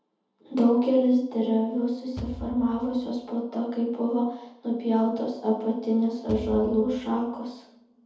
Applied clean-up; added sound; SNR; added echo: none; Bass drum / Thump, thud; 15 dB; reverberation time 0.8 s.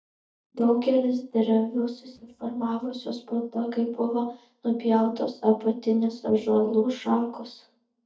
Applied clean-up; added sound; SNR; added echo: neural mask model DeepFilterNet 3.